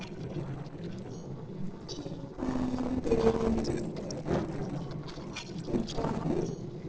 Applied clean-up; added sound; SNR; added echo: neural separator model SepFormer DNS4.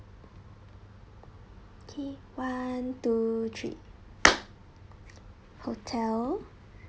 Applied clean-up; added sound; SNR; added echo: none; none; none; none.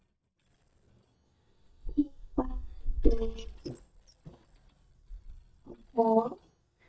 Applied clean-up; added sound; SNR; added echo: neural mask model DeepFilterNet 3.